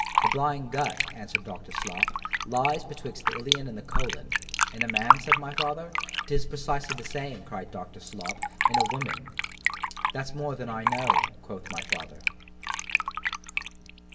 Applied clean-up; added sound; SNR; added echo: none; Fill (with liquid); -3 dB; reverberation time 2.3 s.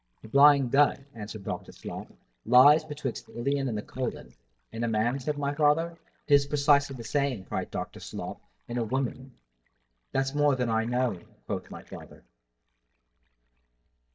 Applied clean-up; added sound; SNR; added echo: neural mask model DeepFilterNet 3.